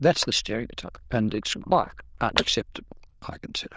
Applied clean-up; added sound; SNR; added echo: neural diffusion model UNIVERSE++.